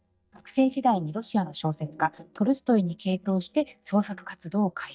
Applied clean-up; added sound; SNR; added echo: neural mask model DeepFilterNet 3.